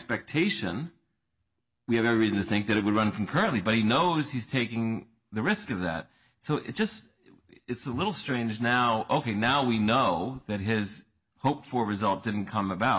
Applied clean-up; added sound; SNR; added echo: none; none; none; none.